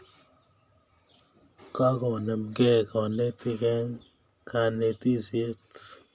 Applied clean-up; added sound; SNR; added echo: none; none; none; none.